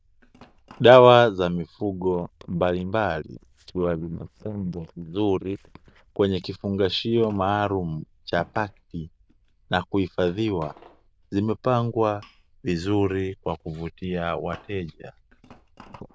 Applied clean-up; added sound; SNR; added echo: neural diffusion model UNIVERSE++.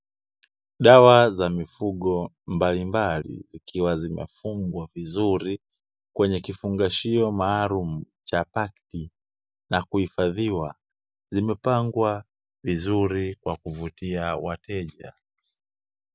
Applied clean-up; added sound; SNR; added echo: none; none; none; none.